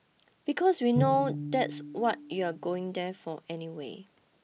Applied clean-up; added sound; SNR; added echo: none; Bowed string instrument; 6 dB; none.